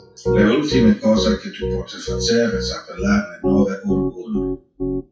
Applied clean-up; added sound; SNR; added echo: classical method WPE with log-MMSE.